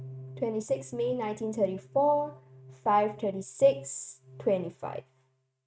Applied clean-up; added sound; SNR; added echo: neural mask model RNNoise.